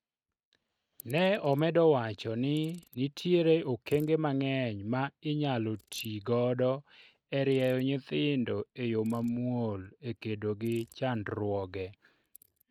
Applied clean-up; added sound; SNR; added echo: neural mask model RNNoise.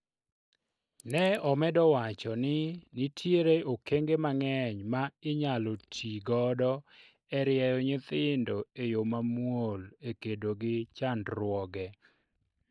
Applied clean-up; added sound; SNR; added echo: neural mask model DeepFilterNet 3.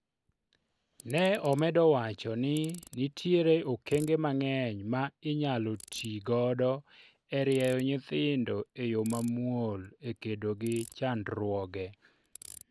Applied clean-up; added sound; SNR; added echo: none; Ratchet, pawl; 17 dB; none.